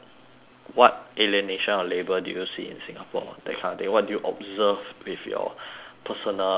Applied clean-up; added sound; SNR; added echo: none; none; none; none.